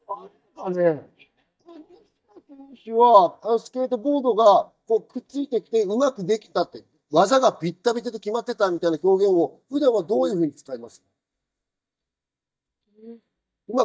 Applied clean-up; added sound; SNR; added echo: neural mask model DeepFilterNet 3.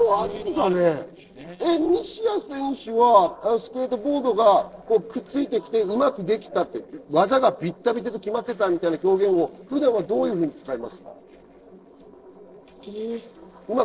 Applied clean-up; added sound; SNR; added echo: neural separator model SepFormer DNS4.